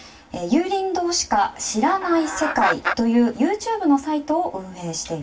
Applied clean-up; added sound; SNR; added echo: none; Chicken, rooster; 6 dB; reverberation time 0.2 s.